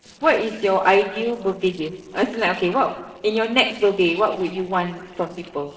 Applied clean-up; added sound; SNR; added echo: neural separator model SepFormer DNS4.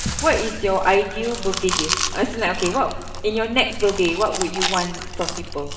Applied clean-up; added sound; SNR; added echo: none; Chewing, mastication; 5 dB; reverberation time 1.9 s.